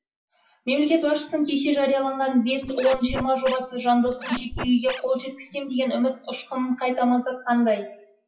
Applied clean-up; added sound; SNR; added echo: classical method WPE with log-MMSE.